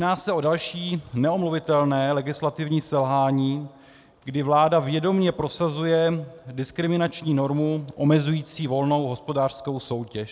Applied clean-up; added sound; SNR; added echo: none; none; none; none.